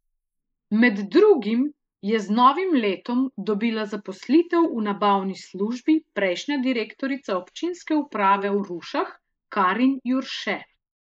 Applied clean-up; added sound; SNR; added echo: neural mask model Resemble Enhance denoiser.